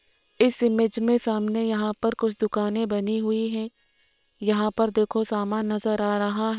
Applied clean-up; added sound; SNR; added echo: neural separator model SepFormer WHAM!.